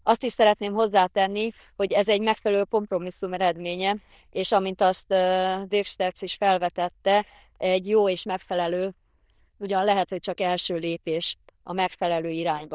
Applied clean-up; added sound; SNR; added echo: neural diffusion model UNIVERSE++.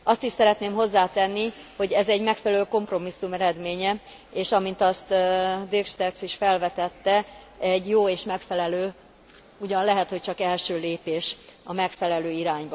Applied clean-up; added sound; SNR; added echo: none; none; none; none.